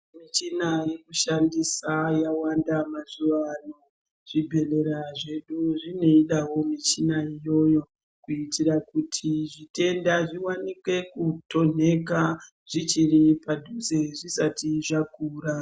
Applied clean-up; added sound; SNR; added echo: none; none; none; none.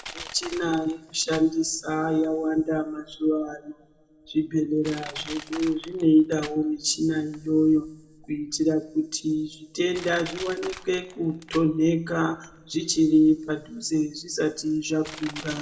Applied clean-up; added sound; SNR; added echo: none; Crushing; 19 dB; reverberation time 1.8 s.